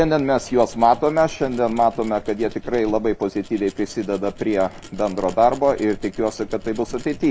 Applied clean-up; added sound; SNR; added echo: none; Tools; 16 dB; none.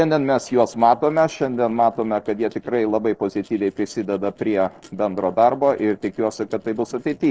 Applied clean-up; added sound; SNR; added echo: neural separator model SepFormer DNS4.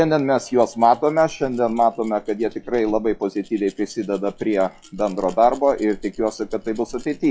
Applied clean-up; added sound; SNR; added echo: classical method log-MMSE.